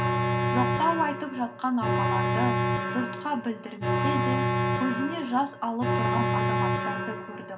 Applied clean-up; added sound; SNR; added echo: none; Alarm; -3 dB; reverberation time 0.4 s.